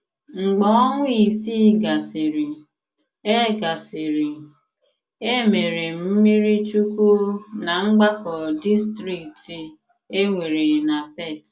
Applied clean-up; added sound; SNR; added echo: none; none; none; none.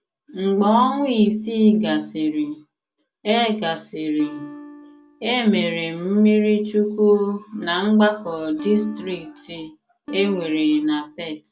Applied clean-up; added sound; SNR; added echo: none; Acoustic guitar; 16 dB; none.